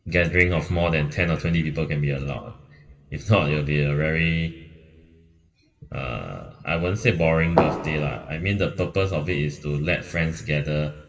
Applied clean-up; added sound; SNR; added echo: none; Fireworks; 1 dB; reverberation time 2.4 s.